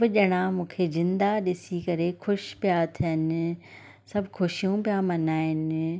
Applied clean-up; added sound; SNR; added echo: none; none; none; none.